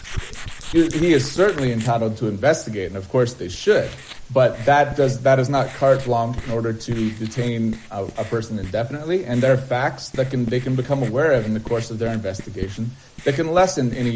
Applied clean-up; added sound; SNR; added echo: neural mask model Resemble Enhance denoiser.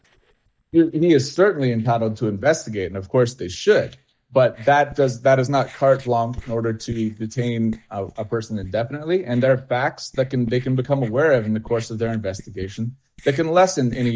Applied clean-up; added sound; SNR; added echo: neural mask model DeepFilterNet 3.